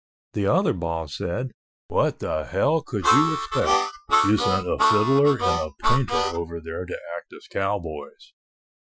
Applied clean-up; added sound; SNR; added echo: classical method Wiener filter.